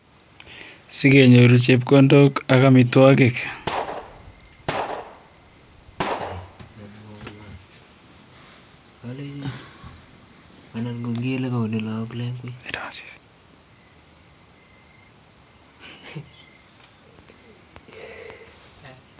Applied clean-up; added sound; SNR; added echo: none; Gunshot, gunfire; 10 dB; none.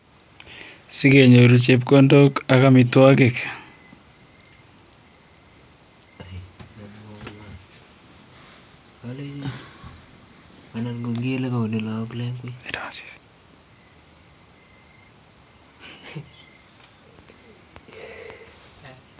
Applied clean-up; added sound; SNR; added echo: none; none; none; none.